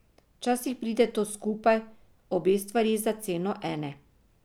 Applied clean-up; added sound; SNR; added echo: none; none; none; none.